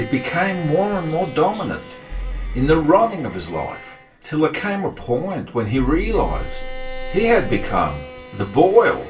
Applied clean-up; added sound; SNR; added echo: none; Bowed string instrument; 17 dB; reverberation time 0.3 s.